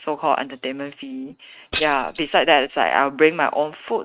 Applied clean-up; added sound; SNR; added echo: neural mask model RNNoise.